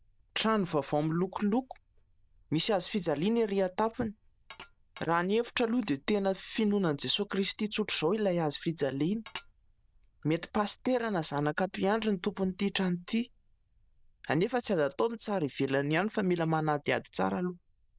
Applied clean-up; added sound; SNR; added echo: neural diffusion model UNIVERSE++.